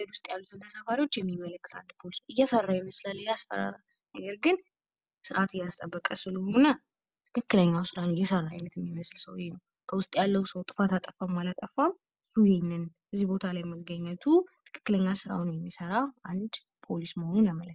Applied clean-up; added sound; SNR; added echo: none; none; none; none.